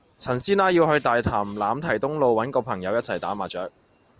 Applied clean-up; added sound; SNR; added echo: none; none; none; none.